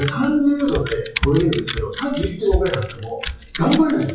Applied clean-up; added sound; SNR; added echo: classical method WPE with log-MMSE.